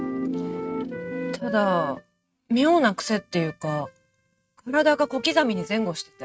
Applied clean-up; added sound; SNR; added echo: neural mask model RNNoise.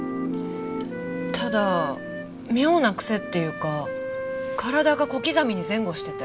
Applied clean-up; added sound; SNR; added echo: none; Wind instrument, woodwind instrument; 8 dB; none.